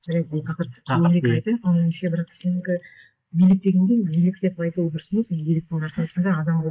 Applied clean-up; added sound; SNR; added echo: neural mask model Resemble Enhance denoiser.